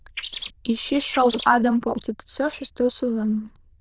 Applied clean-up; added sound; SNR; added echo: neural diffusion model UNIVERSE++.